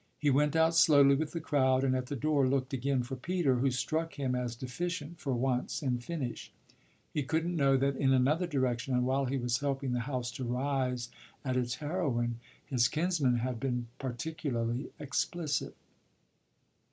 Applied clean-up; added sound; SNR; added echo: none; none; none; none.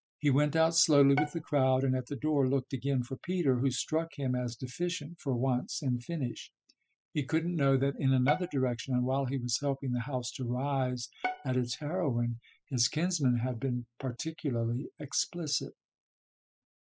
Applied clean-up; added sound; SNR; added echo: classical method spectral subtraction.